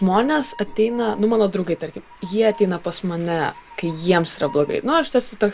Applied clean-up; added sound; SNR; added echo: none; Train + Cough; 19 dB; none.